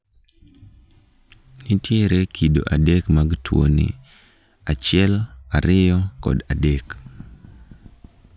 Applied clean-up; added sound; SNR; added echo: none; none; none; none.